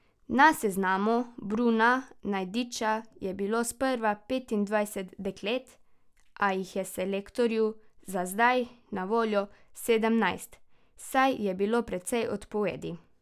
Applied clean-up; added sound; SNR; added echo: none; none; none; none.